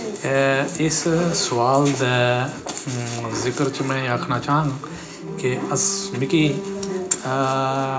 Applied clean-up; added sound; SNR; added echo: none; Bowed string instrument; 10 dB; reverberation time 0.4 s.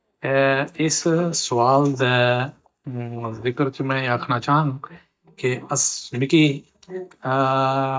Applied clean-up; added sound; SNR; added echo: neural mask model DeepFilterNet 3.